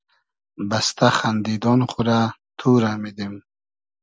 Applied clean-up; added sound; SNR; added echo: none; none; none; none.